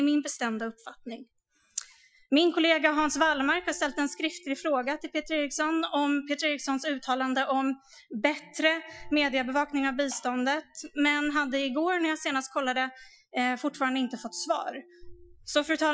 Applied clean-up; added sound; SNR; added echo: classical method Wiener filter.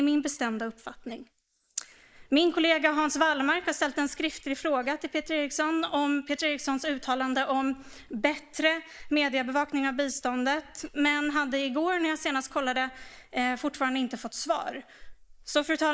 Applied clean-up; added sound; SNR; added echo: neural mask model Resemble Enhance denoiser.